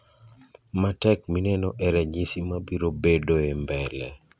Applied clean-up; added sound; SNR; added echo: none; none; none; none.